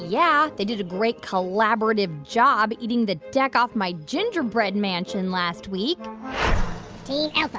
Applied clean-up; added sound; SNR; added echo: none; none; none; none.